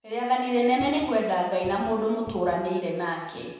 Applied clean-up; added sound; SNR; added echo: none; Cupboard open or close; 19 dB; reverberation time 1.0 s.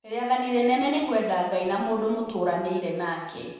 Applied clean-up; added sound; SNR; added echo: neural separator model SepFormer DNS4.